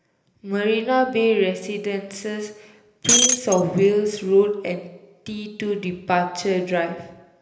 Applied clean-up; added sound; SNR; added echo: none; Shatter; -3 dB; reverberation time 0.8 s.